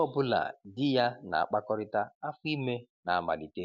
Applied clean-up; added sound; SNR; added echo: none; none; none; none.